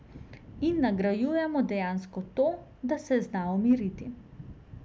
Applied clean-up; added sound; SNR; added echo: none; Thunder / Wind; 19 dB; none.